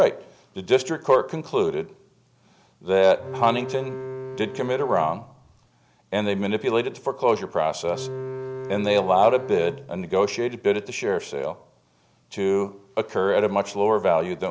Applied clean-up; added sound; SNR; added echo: none; Bowed string instrument; 10 dB; none.